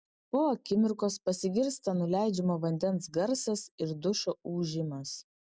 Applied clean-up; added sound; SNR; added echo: none; none; none; none.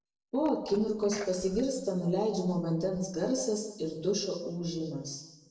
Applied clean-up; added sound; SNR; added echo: neural separator model SepFormer DNS4.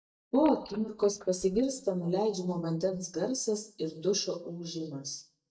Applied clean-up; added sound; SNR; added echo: neural mask model DeepFilterNet 3.